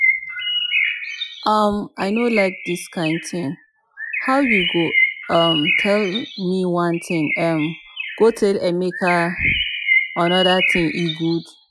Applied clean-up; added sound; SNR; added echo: classical method Wiener filter.